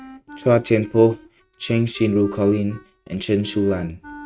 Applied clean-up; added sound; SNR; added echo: neural mask model RNNoise.